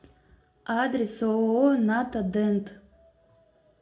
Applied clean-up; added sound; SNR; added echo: none; none; none; reverberation time 0.3 s.